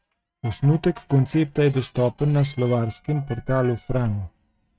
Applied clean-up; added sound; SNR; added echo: neural mask model RNNoise.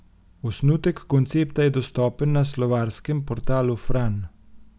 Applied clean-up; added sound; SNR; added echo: none; none; none; none.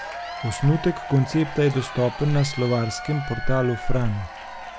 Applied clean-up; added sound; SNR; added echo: none; Applause / Crowd / Cheering; 12 dB; none.